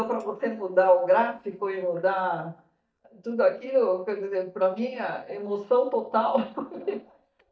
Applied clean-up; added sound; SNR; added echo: neural mask model DeepFilterNet 3.